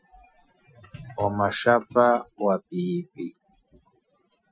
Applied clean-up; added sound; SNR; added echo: classical method Wiener filter.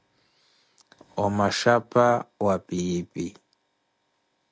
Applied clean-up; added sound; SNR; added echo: none; none; none; none.